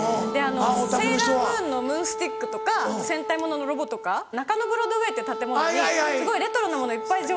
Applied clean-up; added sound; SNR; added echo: none; Wind instrument, woodwind instrument; 7 dB; none.